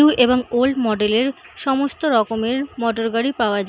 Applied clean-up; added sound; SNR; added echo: none; none; none; none.